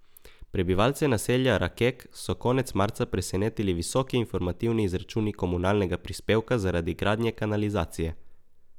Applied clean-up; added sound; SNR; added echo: none; none; none; none.